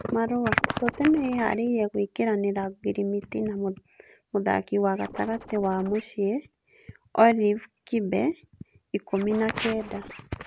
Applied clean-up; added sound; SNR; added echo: none; Scratching (performance technique); 17 dB; none.